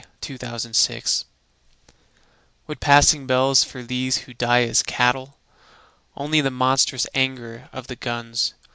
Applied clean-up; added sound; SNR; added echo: none; none; none; none.